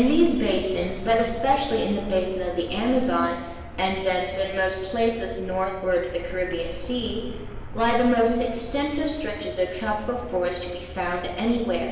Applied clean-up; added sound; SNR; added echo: none; Car; 12 dB; reverberation time 1.3 s.